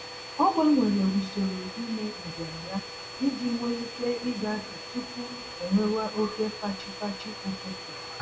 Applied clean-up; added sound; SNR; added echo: none; Domestic sounds, home sounds; 10 dB; none.